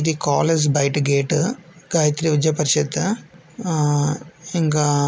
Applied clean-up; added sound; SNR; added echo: none; none; none; none.